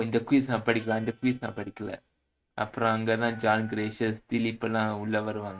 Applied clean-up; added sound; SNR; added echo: neural mask model RNNoise.